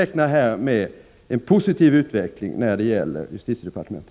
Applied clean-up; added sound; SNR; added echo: none; none; none; none.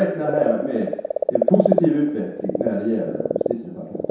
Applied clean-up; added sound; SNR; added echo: none; Frog; 1 dB; reverberation time 0.7 s.